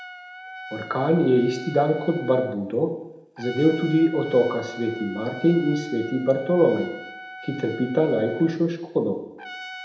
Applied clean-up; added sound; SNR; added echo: none; Trumpet; 16 dB; reverberation time 0.7 s.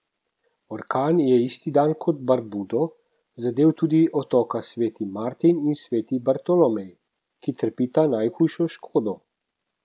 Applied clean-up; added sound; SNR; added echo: none; none; none; none.